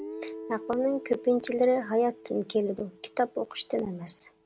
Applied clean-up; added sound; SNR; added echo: none; Guitar; 16 dB; none.